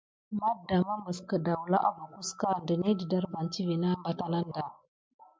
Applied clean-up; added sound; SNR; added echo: none; none; none; none.